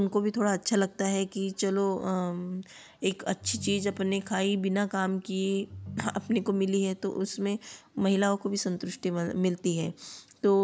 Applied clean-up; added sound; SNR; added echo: none; Ringtone; 16 dB; none.